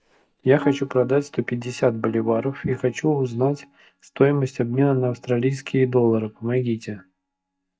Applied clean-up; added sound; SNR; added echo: neural mask model DeepFilterNet 3.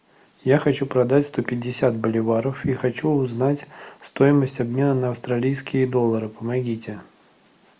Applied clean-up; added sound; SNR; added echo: none; none; none; none.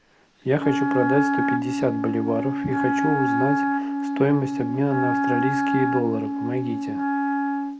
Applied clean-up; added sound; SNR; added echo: none; Wind instrument, woodwind instrument; -2 dB; none.